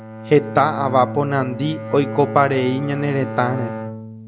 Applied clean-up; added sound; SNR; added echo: none; Bowed string instrument; 9 dB; none.